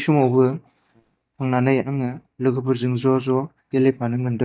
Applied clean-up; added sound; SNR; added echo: neural mask model DeepFilterNet 3.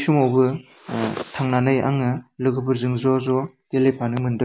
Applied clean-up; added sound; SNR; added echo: none; none; none; none.